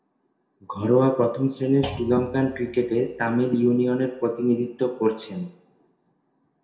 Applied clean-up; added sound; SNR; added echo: none; Thump, thud; 18 dB; reverberation time 0.6 s.